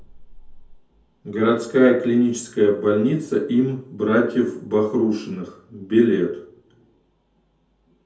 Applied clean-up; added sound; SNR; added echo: none; none; none; reverberation time 0.5 s.